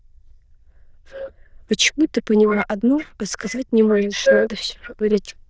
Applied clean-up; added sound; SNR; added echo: neural diffusion model UNIVERSE++.